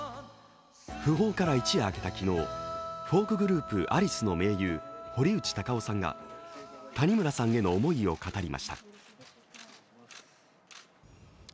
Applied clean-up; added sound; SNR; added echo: none; none; none; none.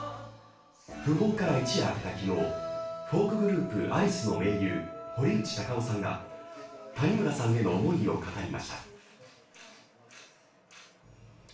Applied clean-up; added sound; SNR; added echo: none; none; none; reverberation time 0.4 s.